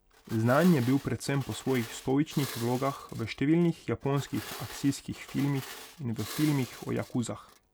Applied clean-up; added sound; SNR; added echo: none; Glass; 16 dB; none.